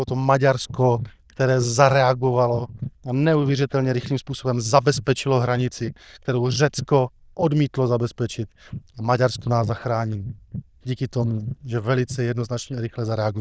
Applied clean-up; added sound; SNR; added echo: neural diffusion model UNIVERSE++.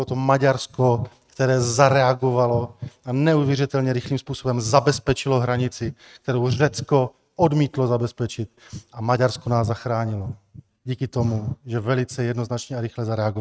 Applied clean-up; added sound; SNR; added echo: neural mask model RNNoise.